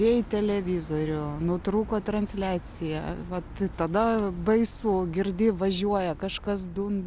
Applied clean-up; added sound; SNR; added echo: none; none; none; none.